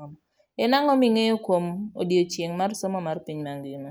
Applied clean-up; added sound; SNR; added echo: none; none; none; none.